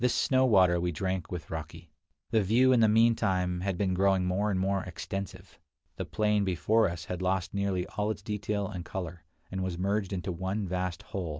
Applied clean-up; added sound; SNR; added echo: none; none; none; none.